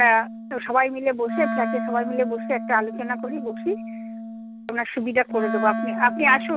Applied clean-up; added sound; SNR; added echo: none; Wind instrument, woodwind instrument; 6 dB; none.